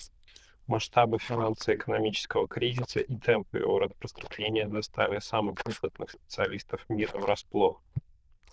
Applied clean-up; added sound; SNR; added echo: neural diffusion model UNIVERSE++.